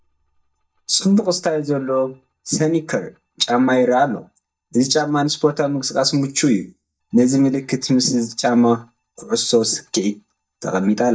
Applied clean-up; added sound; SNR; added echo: neural mask model DeepFilterNet 3.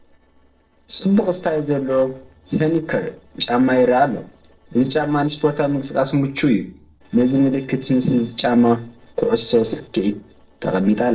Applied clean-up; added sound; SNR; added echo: neural separator model SepFormer DNS4.